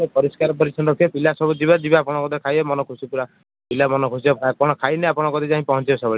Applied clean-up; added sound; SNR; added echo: none; none; none; none.